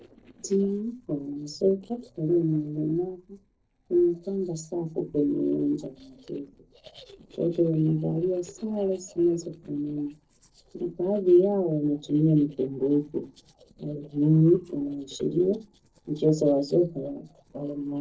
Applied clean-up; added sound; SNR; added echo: neural separator model SepFormer DNS4.